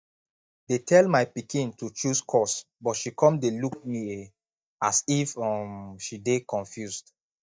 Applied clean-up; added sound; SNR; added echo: neural mask model DeepFilterNet 3.